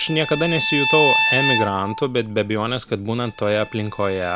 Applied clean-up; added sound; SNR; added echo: none; Bowed string instrument; 3 dB; none.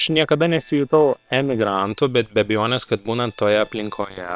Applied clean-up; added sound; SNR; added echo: neural separator model SepFormer WHAM!.